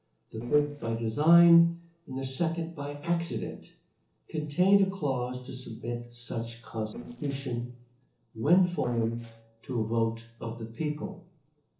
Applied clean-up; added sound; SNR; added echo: neural separator model SepFormer DNS4.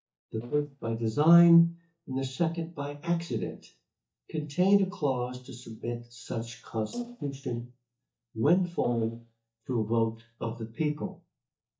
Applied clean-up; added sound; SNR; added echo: neural mask model DeepFilterNet 3.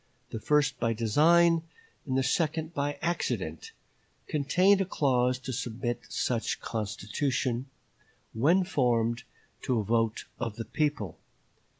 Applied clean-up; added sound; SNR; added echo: none; none; none; none.